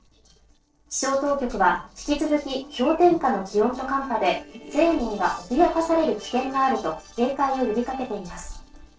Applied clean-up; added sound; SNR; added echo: neural separator model SepFormer DNS4.